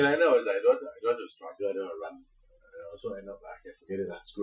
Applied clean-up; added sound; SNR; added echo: classical method Wiener filter.